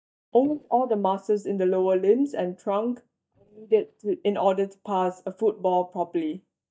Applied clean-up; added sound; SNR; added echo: neural mask model DeepFilterNet 3.